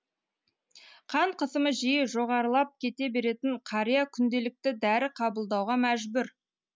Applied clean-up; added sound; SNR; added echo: none; none; none; none.